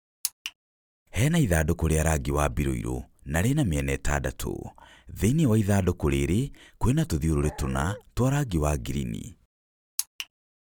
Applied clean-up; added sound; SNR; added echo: none; Dog; 16 dB; none.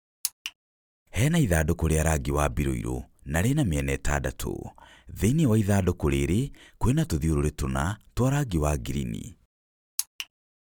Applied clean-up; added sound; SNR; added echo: none; none; none; none.